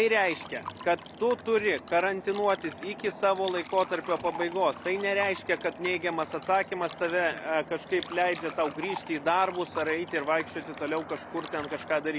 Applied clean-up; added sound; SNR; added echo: none; Coin (dropping) + Fill (with liquid); 16 dB; none.